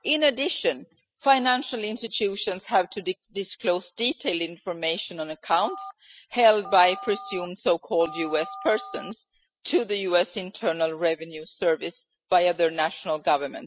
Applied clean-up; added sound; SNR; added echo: classical method spectral subtraction.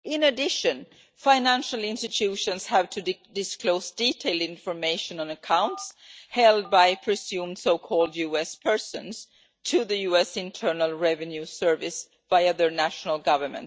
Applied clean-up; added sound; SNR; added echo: neural mask model DeepFilterNet 3.